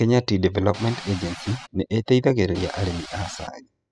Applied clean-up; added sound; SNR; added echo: classical method spectral subtraction.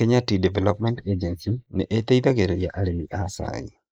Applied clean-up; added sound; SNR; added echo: neural mask model Resemble Enhance denoiser.